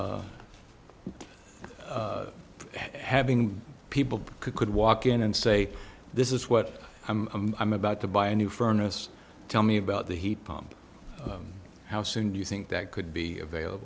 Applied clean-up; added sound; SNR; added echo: none; none; none; none.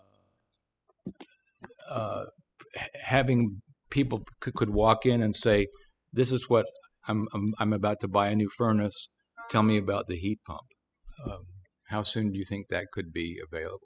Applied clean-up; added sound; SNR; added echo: classical method spectral subtraction.